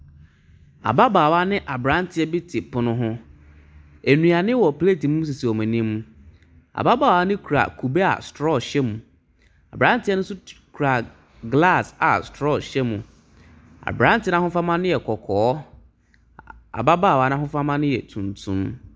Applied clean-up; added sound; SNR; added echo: none; none; none; none.